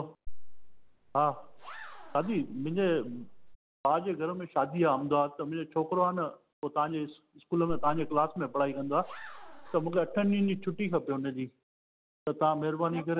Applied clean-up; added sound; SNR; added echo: none; Zipper (clothing); 8 dB; none.